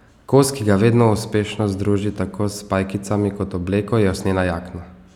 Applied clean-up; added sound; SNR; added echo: none; none; none; none.